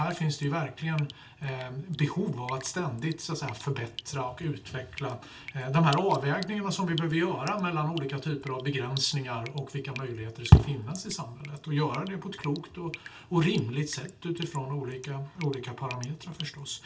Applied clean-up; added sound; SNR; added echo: none; Drip; 18 dB; reverberation time 0.2 s.